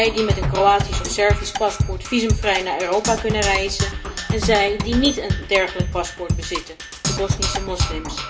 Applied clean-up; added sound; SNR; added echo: none; Percussion; 2 dB; reverberation time 0.2 s.